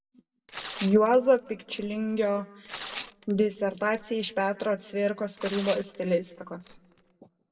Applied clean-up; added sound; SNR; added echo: none; Tearing; 16 dB; reverberation time 1.2 s.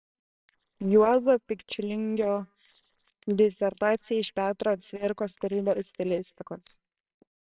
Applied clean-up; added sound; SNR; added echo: neural separator model SepFormer WHAMR!.